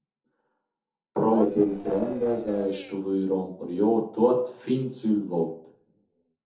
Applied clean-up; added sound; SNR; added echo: neural separator model SepFormer DNS4.